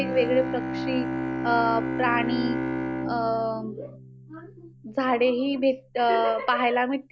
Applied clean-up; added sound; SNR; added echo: none; Bowed string instrument; 6 dB; none.